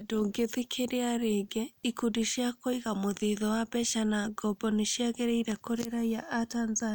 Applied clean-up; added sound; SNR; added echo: none; none; none; none.